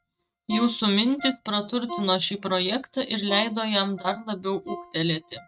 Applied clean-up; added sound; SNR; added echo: neural mask model RNNoise.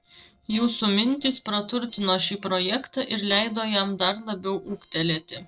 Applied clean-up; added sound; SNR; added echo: neural separator model SepFormer DNS4.